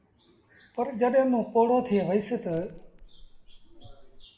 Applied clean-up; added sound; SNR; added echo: none; Crushing; 19 dB; reverberation time 0.7 s.